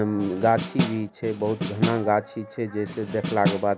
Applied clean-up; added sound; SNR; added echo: none; Snare drum; 4 dB; none.